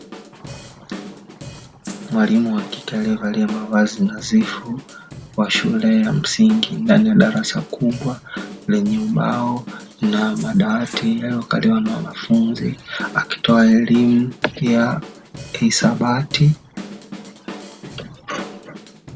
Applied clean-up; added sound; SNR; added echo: none; Rattle (instrument) + Drum / Drum kit; 16 dB; none.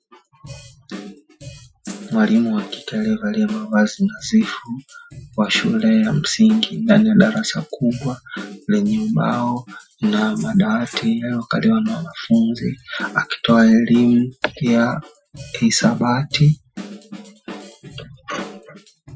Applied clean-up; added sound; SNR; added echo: classical method Wiener filter.